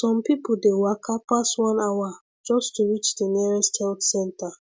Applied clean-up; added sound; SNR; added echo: none; none; none; none.